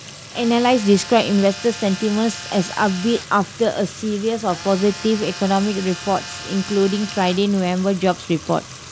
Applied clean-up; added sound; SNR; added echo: none; Fill (with liquid) / Trickle, dribble / Sink (filling or washing) + Tools; 14 dB; none.